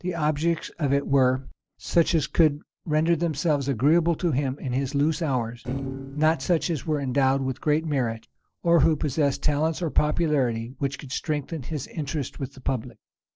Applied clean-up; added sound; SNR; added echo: neural separator model SepFormer DNS4.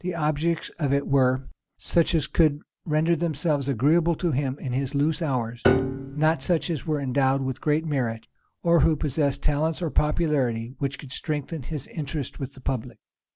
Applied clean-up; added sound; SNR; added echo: none; Piano; 6 dB; none.